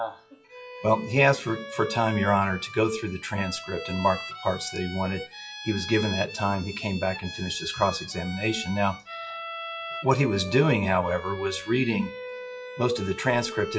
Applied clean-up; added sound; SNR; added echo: classical method WPE with log-MMSE.